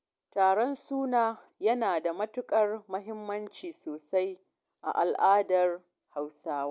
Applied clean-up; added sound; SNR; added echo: none; none; none; none.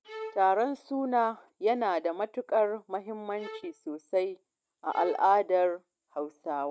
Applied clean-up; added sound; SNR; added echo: neural mask model RNNoise.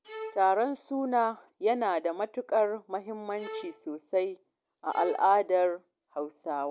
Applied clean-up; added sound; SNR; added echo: none; Bowed string instrument; 14 dB; none.